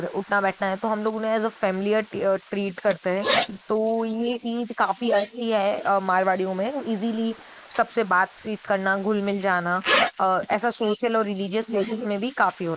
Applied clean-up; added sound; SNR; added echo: neural mask model Resemble Enhance denoiser.